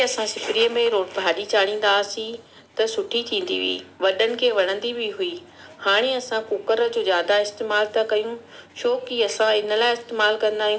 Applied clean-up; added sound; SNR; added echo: none; none; none; none.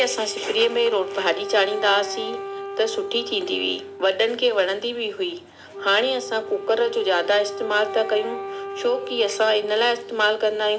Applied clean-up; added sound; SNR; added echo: none; Wind instrument, woodwind instrument; 11 dB; none.